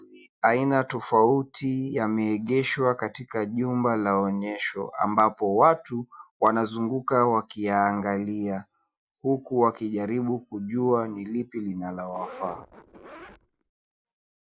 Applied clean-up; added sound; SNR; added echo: none; Zipper (clothing); 19 dB; none.